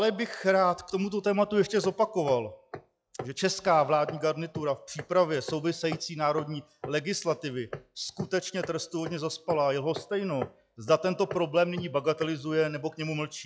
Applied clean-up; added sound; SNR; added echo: classical method log-MMSE.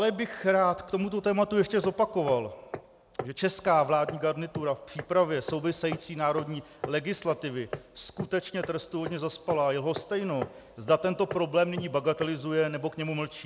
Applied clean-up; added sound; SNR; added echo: none; Hammer; 13 dB; none.